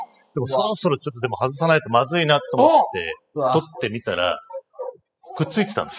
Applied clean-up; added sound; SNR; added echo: classical method spectral subtraction.